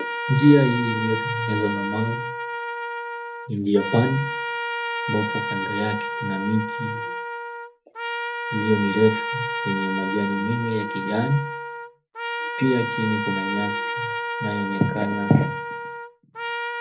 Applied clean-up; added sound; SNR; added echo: none; Trumpet; 4 dB; reverberation time 0.3 s.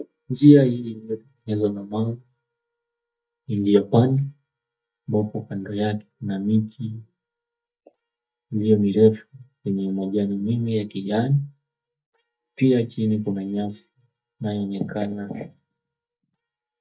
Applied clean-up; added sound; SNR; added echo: neural mask model DeepFilterNet 3.